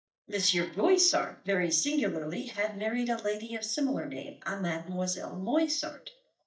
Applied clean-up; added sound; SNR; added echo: neural mask model DeepFilterNet 3.